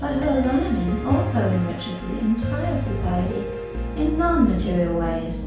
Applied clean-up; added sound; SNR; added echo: none; Piano; 3 dB; reverberation time 0.5 s.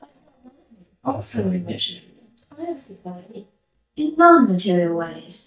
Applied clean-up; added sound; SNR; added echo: neural mask model DeepFilterNet 3.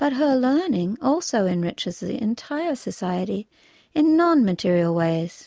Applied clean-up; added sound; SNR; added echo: none; none; none; none.